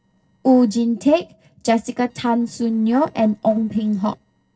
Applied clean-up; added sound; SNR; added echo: neural separator model SepFormer DNS4.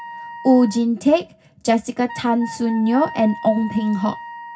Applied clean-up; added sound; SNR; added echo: none; Wind instrument, woodwind instrument; 16 dB; reverberation time 0.4 s.